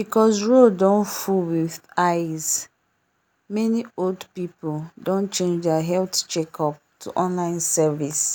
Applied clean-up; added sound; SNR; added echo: none; none; none; none.